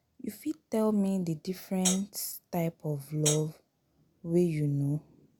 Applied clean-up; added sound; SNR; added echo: none; Hi-hat; 2 dB; none.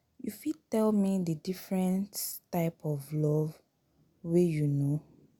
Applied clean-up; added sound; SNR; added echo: none; none; none; none.